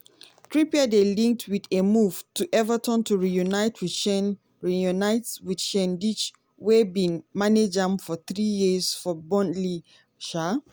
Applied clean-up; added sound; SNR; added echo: none; none; none; none.